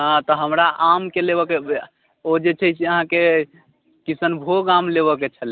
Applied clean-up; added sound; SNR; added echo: none; none; none; none.